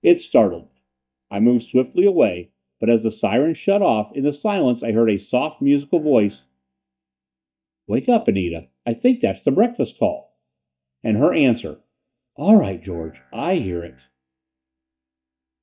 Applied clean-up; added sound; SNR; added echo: neural mask model DeepFilterNet 3.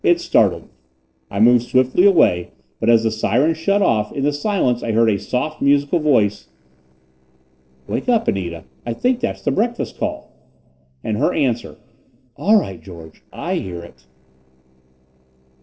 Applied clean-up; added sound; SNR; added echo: neural separator model SepFormer DNS4.